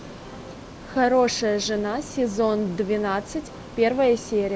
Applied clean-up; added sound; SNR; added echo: none; Ocean; 16 dB; none.